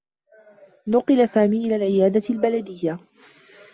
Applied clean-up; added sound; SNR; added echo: none; none; none; none.